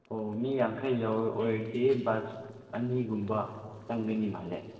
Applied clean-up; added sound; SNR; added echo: neural separator model SepFormer DNS4.